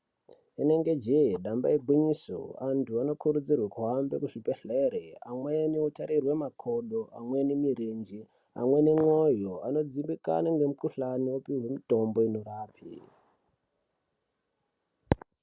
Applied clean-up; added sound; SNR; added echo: none; none; none; none.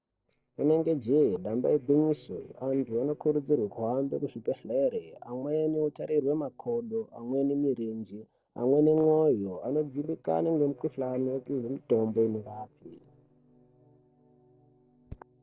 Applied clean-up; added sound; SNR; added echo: neural separator model SepFormer DNS4.